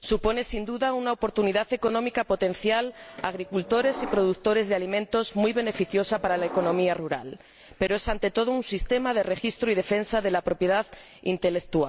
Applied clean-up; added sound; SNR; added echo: none; Subway, metro, underground; 13 dB; none.